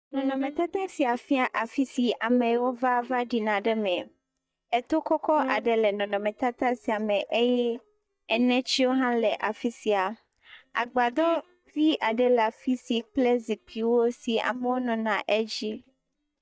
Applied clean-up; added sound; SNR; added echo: neural mask model DeepFilterNet 3.